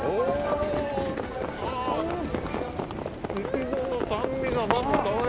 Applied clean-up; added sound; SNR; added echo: none; Livestock, farm animals, working animals; 1 dB; none.